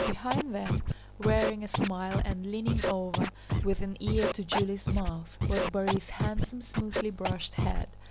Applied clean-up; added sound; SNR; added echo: none; Scratching (performance technique); -2 dB; none.